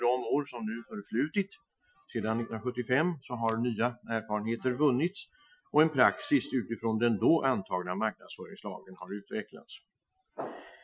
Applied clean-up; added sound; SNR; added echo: classical method Wiener filter.